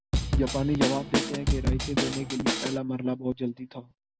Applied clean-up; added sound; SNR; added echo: none; Drum kit; -3 dB; none.